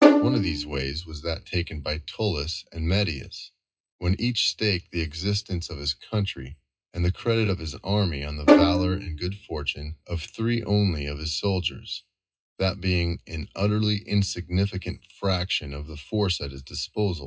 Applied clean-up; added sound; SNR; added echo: classical method WPE with log-MMSE.